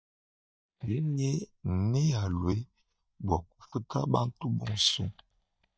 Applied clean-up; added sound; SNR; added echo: neural mask model DeepFilterNet 3.